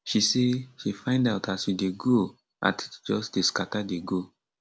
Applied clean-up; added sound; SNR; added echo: none; none; none; none.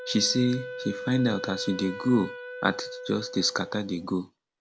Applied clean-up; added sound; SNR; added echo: none; Wind instrument, woodwind instrument; 11 dB; none.